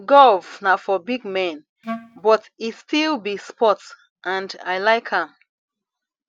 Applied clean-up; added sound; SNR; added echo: none; Wind instrument, woodwind instrument; 12 dB; none.